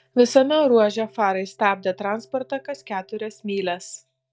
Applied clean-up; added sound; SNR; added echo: neural mask model DeepFilterNet 3.